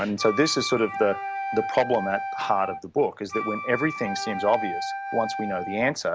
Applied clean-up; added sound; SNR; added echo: none; Wind instrument, woodwind instrument; 6 dB; none.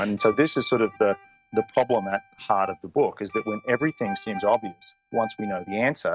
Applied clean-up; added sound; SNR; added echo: neural mask model RNNoise.